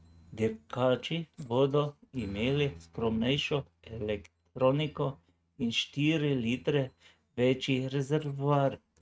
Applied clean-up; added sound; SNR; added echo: neural mask model RNNoise.